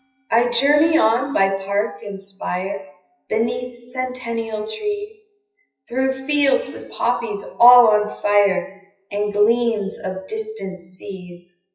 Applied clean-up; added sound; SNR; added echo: classical method WPE with log-MMSE.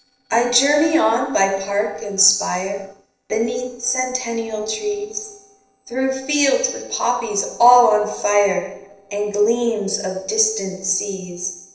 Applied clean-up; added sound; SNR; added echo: neural separator model SepFormer DNS4.